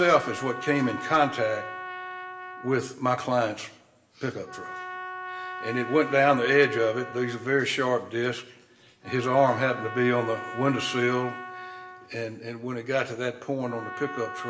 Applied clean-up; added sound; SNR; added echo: none; Trumpet; 12 dB; reverberation time 0.7 s.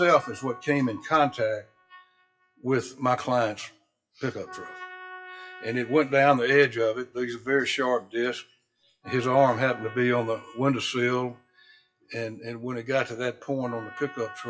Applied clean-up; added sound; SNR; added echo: classical method WPE with log-MMSE.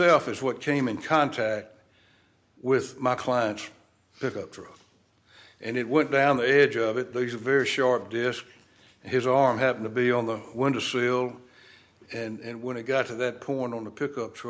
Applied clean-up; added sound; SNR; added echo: none; none; none; none.